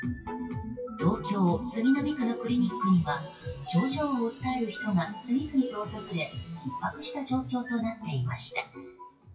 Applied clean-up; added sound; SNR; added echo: classical method WPE with log-MMSE.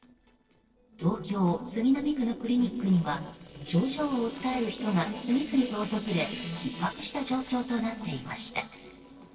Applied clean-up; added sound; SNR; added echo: neural separator model SepFormer DNS4.